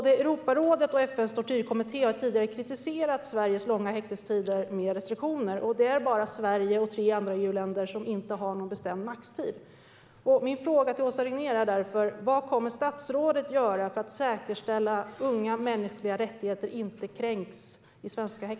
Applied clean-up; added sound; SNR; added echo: none; none; none; none.